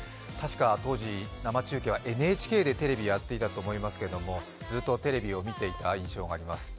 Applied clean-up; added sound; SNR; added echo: none; none; none; none.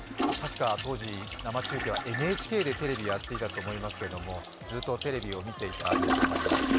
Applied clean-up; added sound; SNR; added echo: none; Toilet flush; -1 dB; none.